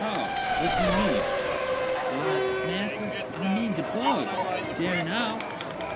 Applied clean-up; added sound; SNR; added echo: none; Race car, auto racing + Crowd; -4 dB; none.